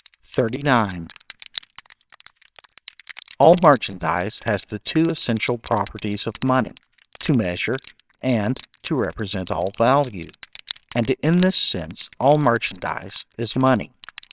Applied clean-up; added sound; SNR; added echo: neural separator model SepFormer WHAMR!.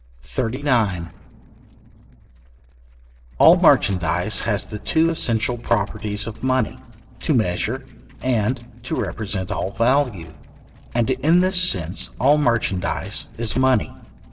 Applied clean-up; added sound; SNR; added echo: neural separator model SepFormer DNS4.